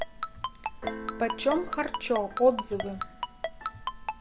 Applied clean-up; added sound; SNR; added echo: none; Keyboard (musical) + Ringtone; 5 dB; none.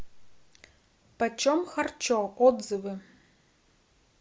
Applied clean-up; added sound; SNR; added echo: none; none; none; none.